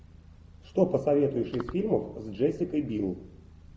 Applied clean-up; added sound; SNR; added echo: none; none; none; none.